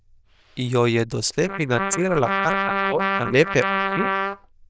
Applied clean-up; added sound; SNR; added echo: neural diffusion model UNIVERSE++.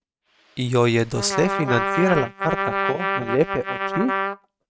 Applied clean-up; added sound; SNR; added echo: neural mask model RNNoise.